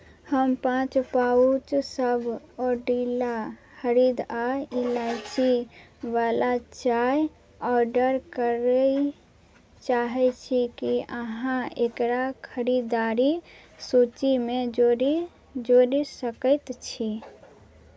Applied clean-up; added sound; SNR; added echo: none; none; none; none.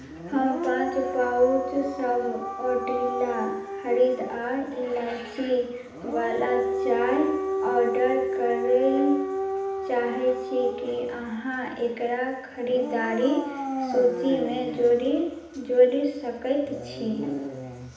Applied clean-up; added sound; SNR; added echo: none; Siren / Dog; 6 dB; reverberation time 0.9 s.